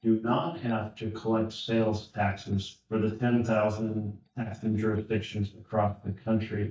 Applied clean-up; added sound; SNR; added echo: neural mask model DeepFilterNet 3.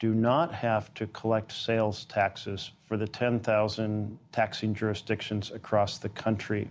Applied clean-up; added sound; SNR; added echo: none; none; none; none.